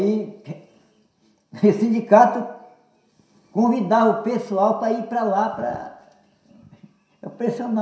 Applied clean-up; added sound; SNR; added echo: none; none; none; reverberation time 0.7 s.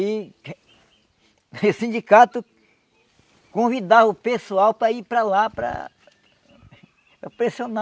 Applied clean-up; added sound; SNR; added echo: none; none; none; none.